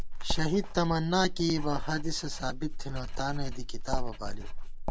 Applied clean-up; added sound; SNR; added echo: none; Writing; -1 dB; none.